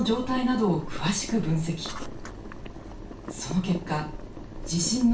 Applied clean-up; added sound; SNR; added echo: none; Boiling; 9 dB; reverberation time 0.3 s.